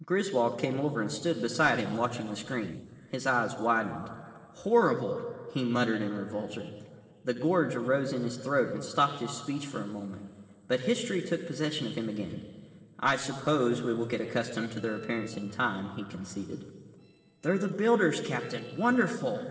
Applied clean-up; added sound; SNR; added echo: neural separator model SepFormer DNS4.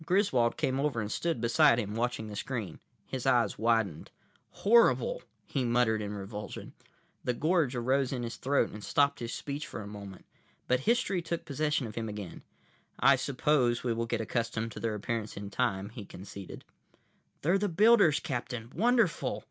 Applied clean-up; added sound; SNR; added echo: none; none; none; none.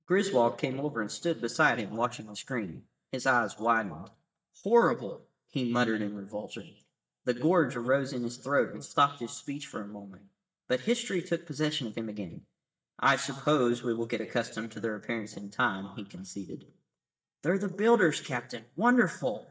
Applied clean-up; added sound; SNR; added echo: neural mask model DeepFilterNet 3.